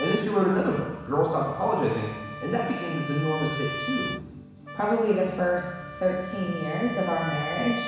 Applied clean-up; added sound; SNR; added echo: none; Trumpet; 10 dB; reverberation time 1.1 s.